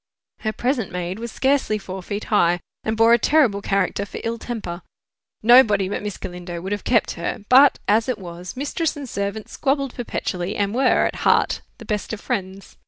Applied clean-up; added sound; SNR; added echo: none; none; none; none.